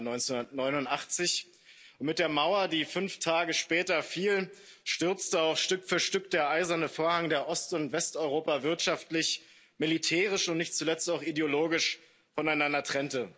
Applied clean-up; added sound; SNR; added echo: none; none; none; none.